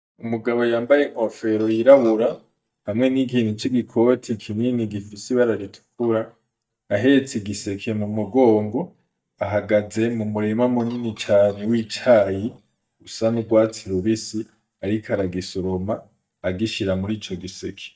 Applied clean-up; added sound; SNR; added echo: neural mask model DeepFilterNet 3.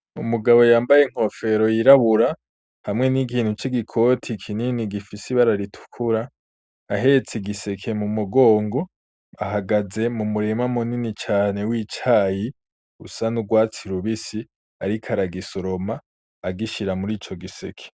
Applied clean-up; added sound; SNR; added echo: none; none; none; none.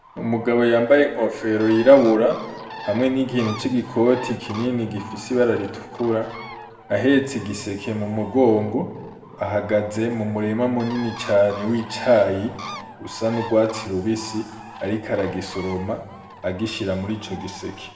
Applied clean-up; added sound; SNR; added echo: none; Bird; 17 dB; reverberation time 1.2 s.